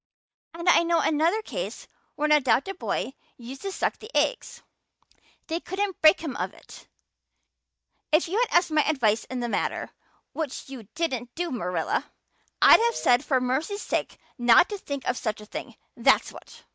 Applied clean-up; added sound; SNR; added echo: neural mask model DeepFilterNet 3.